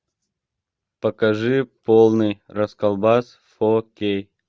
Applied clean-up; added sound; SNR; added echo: none; none; none; none.